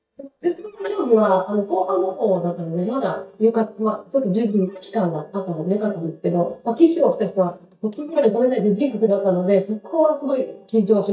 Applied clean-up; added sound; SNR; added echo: neural mask model DeepFilterNet 3.